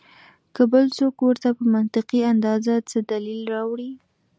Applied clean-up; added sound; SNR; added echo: none; none; none; none.